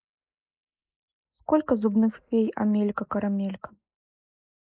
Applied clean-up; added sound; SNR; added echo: neural mask model Resemble Enhance denoiser.